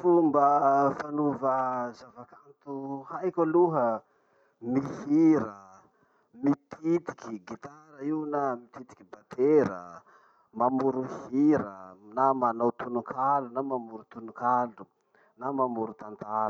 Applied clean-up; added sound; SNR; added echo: none; none; none; none.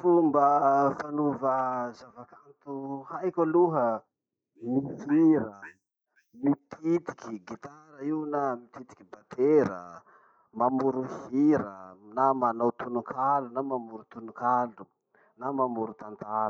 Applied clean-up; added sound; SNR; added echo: neural mask model Resemble Enhance denoiser.